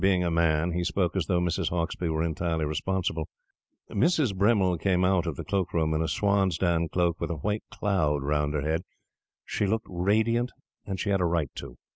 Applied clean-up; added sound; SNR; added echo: none; none; none; none.